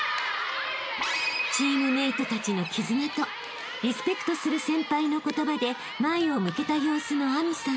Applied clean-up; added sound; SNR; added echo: none; none; none; none.